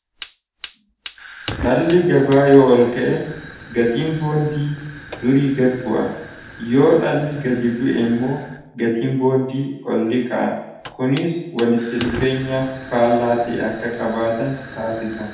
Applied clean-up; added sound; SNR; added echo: none; Fire; 17 dB; reverberation time 0.8 s.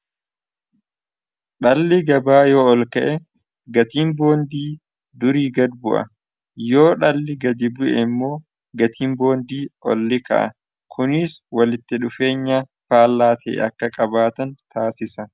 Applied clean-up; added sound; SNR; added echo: none; none; none; none.